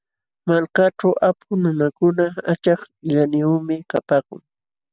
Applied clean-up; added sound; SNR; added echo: none; none; none; none.